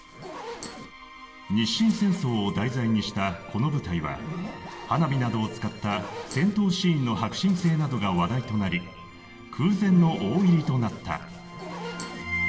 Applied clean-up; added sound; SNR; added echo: none; Zipper (clothing); 16 dB; reverberation time 2.1 s.